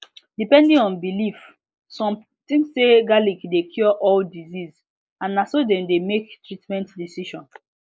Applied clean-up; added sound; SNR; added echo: neural mask model Resemble Enhance denoiser.